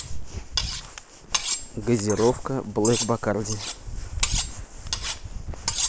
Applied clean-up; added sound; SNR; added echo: neural mask model Resemble Enhance denoiser.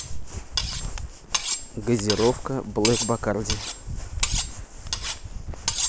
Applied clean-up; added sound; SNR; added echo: none; Cutlery, silverware; 4 dB; none.